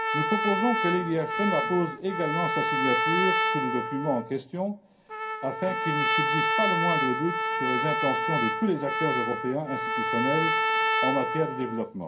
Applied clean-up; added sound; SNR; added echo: none; Trumpet; -2 dB; reverberation time 0.3 s.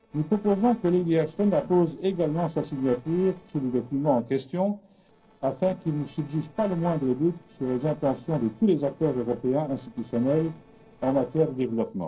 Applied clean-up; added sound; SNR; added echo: neural separator model SepFormer DNS4.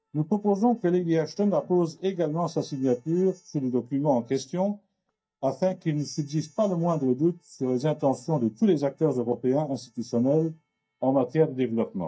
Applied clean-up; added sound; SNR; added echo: neural mask model DeepFilterNet 3.